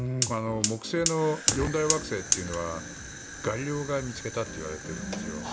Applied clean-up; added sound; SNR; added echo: none; Fire; 2 dB; none.